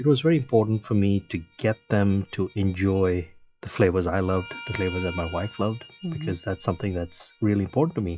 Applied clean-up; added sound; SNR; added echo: classical method log-MMSE.